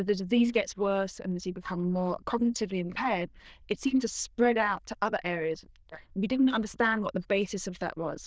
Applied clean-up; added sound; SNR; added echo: neural diffusion model UNIVERSE++.